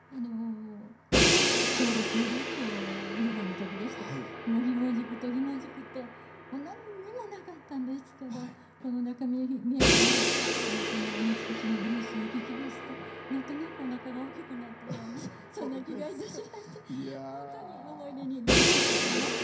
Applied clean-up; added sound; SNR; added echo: none; Crash cymbal; -3 dB; reverberation time 0.3 s.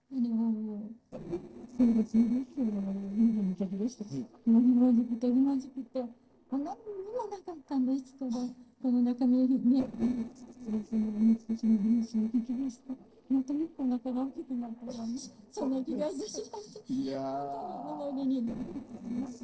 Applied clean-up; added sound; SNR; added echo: neural separator model SepFormer DNS4.